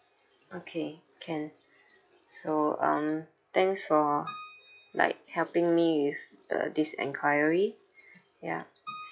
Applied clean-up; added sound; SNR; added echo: classical method log-MMSE.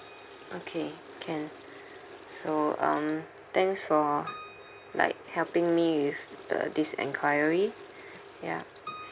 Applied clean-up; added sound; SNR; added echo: none; Keyboard (musical) + Toilet flush / Water; 19 dB; none.